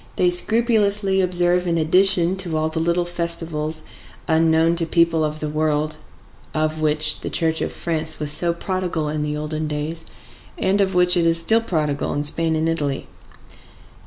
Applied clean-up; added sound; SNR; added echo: none; none; none; none.